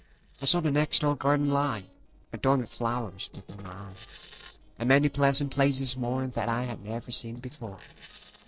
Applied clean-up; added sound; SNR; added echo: neural separator model SepFormer DNS4.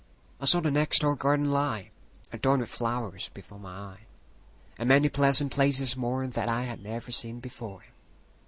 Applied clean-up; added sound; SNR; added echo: none; none; none; none.